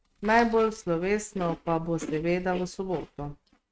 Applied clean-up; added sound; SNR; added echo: neural mask model RNNoise.